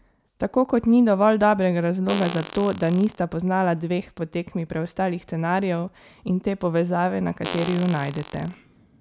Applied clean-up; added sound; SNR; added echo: none; Fart; 13 dB; none.